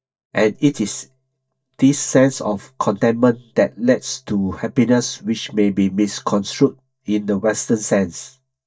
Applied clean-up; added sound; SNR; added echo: neural mask model DeepFilterNet 3.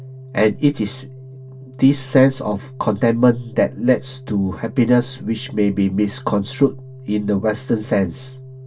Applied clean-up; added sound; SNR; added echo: none; Organ; 17 dB; reverberation time 0.1 s.